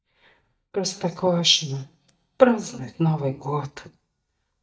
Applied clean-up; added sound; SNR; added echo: neural mask model DeepFilterNet 3.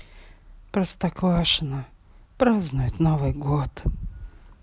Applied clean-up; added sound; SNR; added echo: none; none; none; none.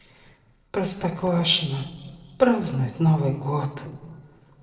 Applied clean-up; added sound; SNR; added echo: neural separator model SepFormer DNS4.